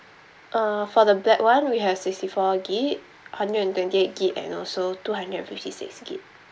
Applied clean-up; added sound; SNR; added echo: none; none; none; none.